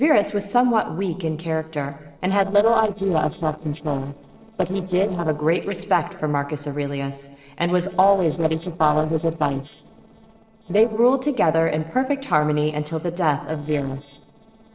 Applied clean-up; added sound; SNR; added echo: neural separator model SepFormer DNS4.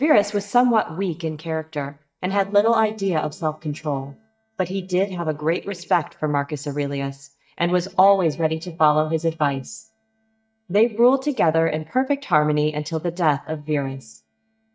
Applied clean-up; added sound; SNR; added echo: neural mask model DeepFilterNet 3.